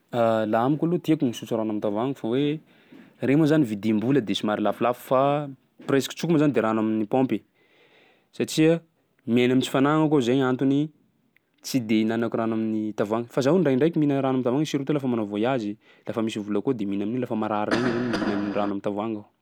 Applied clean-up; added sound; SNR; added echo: none; Cough; 6 dB; none.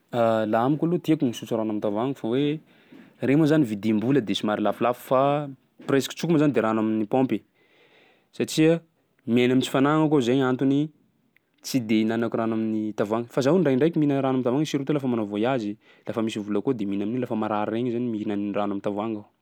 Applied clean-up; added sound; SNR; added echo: none; none; none; none.